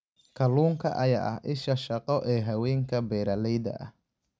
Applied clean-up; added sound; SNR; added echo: none; none; none; none.